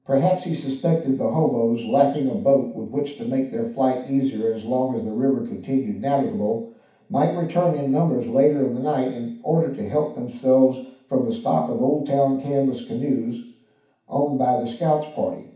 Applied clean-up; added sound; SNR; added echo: none; none; none; reverberation time 0.6 s.